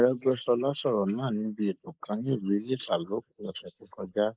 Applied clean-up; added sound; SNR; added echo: neural mask model Resemble Enhance denoiser.